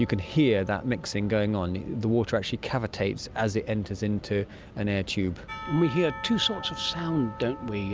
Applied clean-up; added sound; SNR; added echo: none; Church bell / Percussion; 17 dB; none.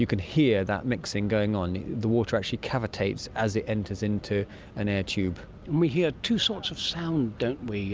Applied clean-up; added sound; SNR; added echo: none; none; none; none.